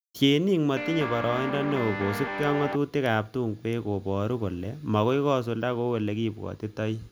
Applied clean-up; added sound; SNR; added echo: none; Guitar; 5 dB; none.